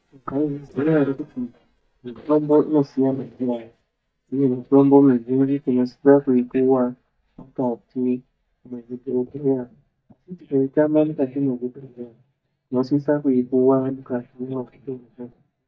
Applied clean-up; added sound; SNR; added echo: neural mask model DeepFilterNet 3.